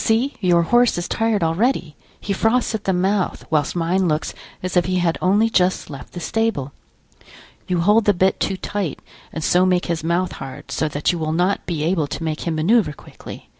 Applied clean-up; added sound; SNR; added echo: none; none; none; none.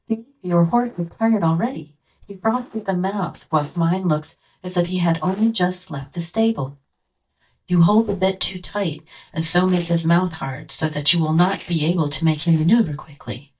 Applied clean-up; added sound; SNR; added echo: neural mask model DeepFilterNet 3.